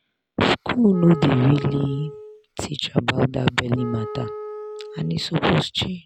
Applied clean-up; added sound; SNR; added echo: none; Wind instrument, woodwind instrument; 14 dB; none.